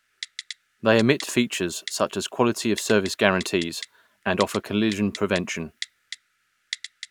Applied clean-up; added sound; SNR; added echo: none; Typing; 16 dB; none.